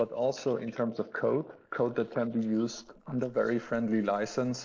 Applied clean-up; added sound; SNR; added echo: neural mask model Resemble Enhance denoiser.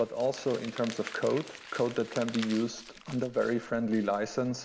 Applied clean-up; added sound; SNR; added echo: none; Crumpling, crinkling; 16 dB; none.